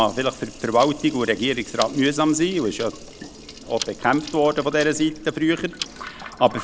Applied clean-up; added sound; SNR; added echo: none; Liquid + Tick-tock; 15 dB; none.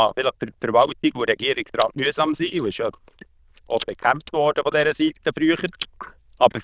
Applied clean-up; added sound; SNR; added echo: neural diffusion model UNIVERSE++.